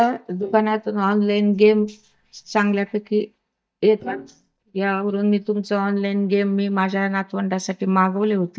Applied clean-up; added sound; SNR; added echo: neural mask model DeepFilterNet 3.